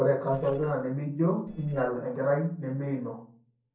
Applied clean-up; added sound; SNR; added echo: neural separator model SepFormer DNS4.